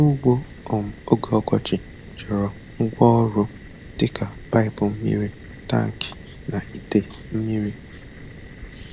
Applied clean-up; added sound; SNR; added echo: none; Fire; 16 dB; none.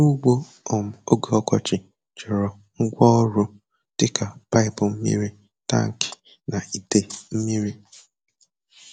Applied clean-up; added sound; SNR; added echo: none; none; none; none.